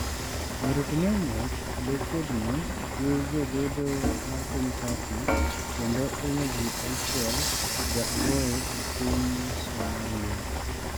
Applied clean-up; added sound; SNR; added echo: none; Frying (food) / Dishes, pots, and pans; -1 dB; none.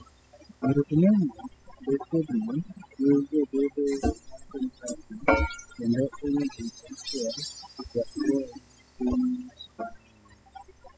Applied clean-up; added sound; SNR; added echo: classical method spectral subtraction.